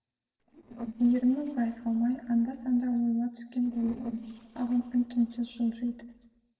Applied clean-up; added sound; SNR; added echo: neural separator model SepFormer DNS4.